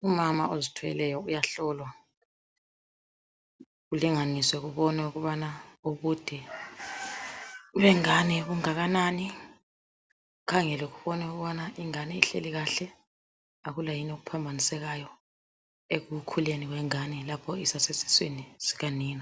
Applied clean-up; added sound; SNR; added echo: none; none; none; none.